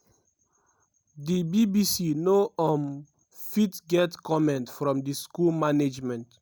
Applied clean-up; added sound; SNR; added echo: none; none; none; none.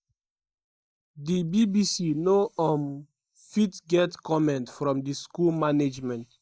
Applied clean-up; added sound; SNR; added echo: neural mask model Resemble Enhance denoiser.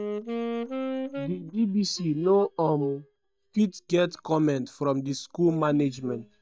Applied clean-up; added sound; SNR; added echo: neural mask model DeepFilterNet 3.